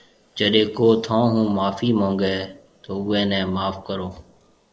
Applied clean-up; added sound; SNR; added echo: neural mask model Resemble Enhance denoiser.